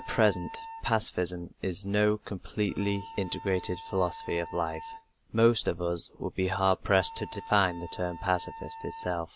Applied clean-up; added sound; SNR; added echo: none; Wind instrument, woodwind instrument; 16 dB; none.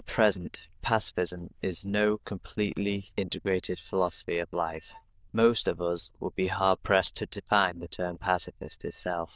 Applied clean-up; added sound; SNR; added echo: neural diffusion model UNIVERSE++.